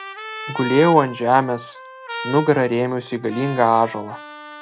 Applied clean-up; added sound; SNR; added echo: none; Trumpet; 13 dB; none.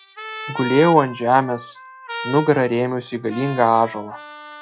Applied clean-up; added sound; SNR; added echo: classical method log-MMSE.